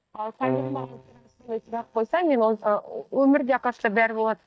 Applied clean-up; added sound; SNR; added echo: neural mask model DeepFilterNet 3.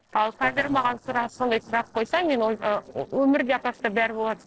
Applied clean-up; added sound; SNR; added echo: neural separator model SepFormer DNS4.